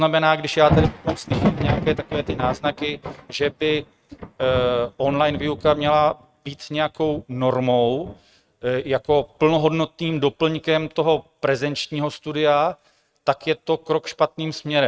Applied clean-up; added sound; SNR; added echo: neural mask model RNNoise.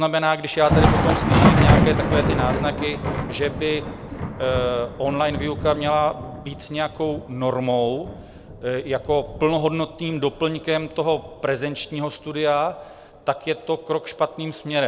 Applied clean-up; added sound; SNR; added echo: none; Thunder; 1 dB; none.